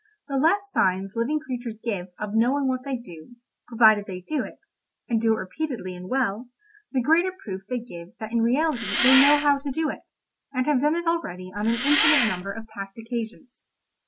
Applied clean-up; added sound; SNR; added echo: none; Engine; -1 dB; none.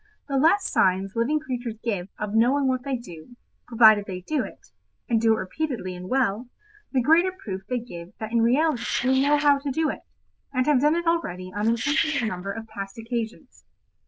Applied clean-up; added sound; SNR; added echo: neural diffusion model UNIVERSE++.